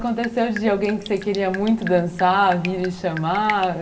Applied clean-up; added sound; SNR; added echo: none; Drip; 15 dB; reverberation time 1.5 s.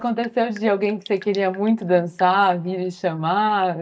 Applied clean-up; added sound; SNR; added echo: neural mask model DeepFilterNet 3.